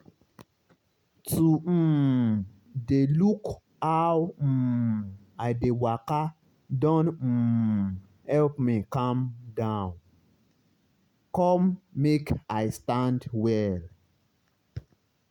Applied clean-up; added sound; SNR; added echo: none; none; none; none.